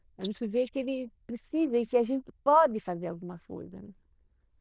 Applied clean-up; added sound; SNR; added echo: neural diffusion model UNIVERSE++.